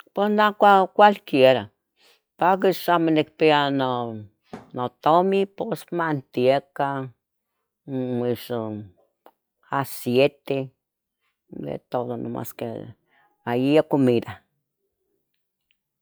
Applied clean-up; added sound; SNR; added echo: classical method log-MMSE.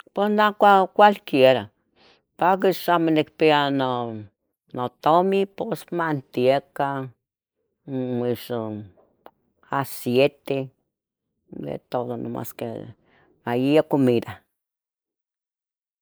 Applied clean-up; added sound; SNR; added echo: neural mask model Resemble Enhance denoiser.